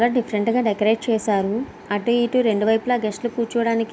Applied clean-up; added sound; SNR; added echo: none; none; none; none.